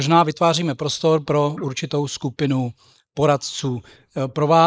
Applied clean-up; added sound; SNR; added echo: neural mask model Resemble Enhance denoiser.